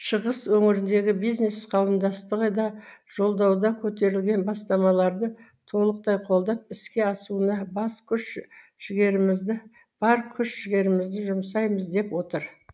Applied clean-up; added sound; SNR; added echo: none; none; none; none.